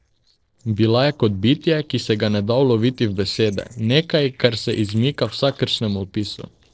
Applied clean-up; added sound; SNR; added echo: neural separator model SepFormer DNS4.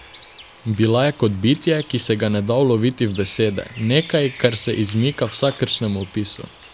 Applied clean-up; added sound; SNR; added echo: none; Bird; 19 dB; none.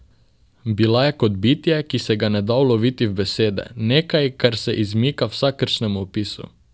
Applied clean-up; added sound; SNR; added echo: none; none; none; none.